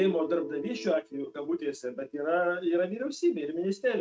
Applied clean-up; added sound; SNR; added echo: neural mask model RNNoise.